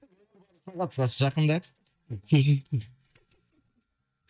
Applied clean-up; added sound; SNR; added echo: neural mask model DeepFilterNet 3.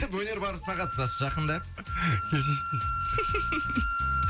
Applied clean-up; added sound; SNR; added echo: none; Wind instrument, woodwind instrument; 2 dB; none.